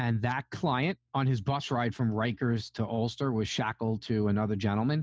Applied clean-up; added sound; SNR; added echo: none; none; none; none.